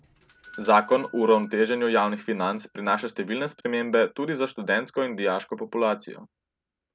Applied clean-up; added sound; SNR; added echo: none; Doorbell; 17 dB; none.